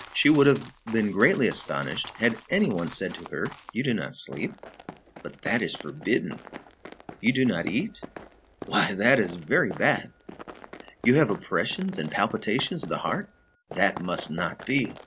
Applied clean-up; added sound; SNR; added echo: none; Run; 17 dB; none.